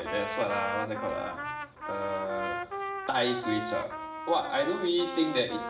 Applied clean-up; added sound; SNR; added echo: none; Trumpet; 5 dB; reverberation time 0.8 s.